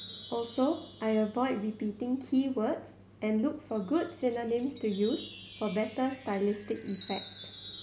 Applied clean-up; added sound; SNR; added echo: none; Wind chime; 6 dB; none.